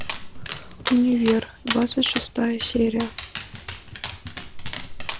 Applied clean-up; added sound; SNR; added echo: none; Dog; 5 dB; none.